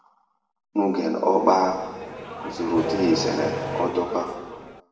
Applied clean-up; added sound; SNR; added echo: none; Accelerating, revving, vroom; 7 dB; reverberation time 1.2 s.